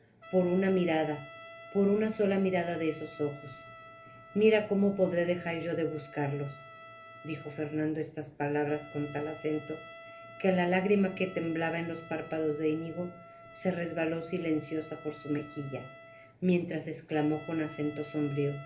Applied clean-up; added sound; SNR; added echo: none; Trumpet; 19 dB; reverberation time 0.3 s.